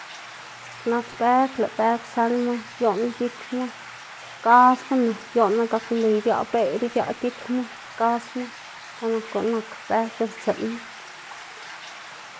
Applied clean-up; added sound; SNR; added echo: none; Stream; 15 dB; none.